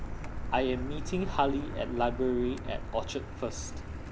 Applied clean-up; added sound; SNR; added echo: none; Car; 4 dB; none.